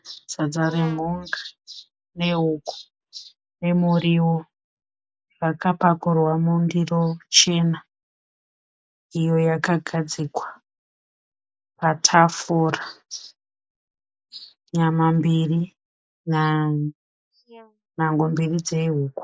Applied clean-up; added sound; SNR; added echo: neural mask model Resemble Enhance denoiser.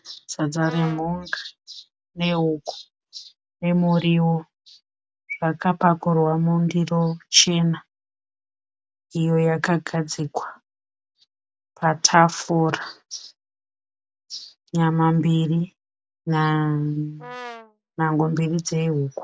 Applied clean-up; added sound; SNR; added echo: none; Brass instrument; 16 dB; none.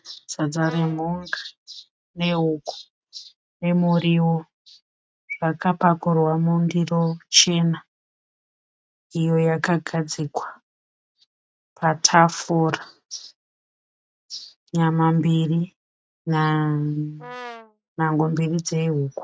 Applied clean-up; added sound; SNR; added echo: neural mask model RNNoise.